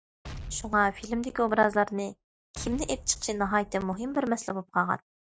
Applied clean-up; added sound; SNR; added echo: none; Explosion; 15 dB; none.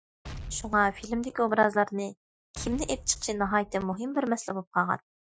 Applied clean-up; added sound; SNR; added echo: classical method Wiener filter.